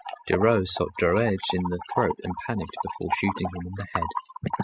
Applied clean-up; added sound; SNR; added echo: classical method spectral subtraction.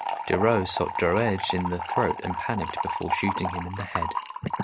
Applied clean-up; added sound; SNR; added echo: none; Fill (with liquid) / Trickle, dribble; 3 dB; none.